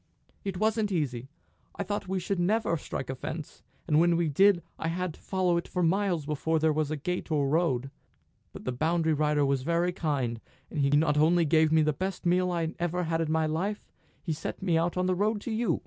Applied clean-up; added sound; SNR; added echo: none; none; none; none.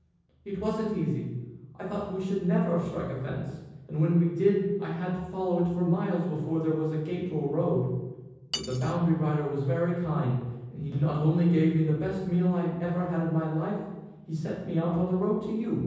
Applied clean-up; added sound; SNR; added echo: none; Cutlery, silverware; 16 dB; reverberation time 1.1 s.